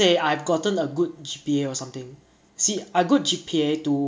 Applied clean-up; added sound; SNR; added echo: none; none; none; none.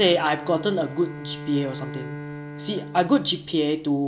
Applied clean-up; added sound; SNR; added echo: none; Bowed string instrument; 13 dB; none.